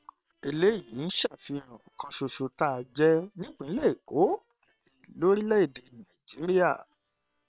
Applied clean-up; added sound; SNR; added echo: neural separator model SepFormer WHAM!.